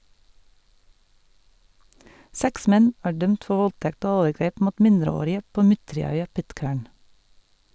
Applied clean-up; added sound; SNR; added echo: none; none; none; none.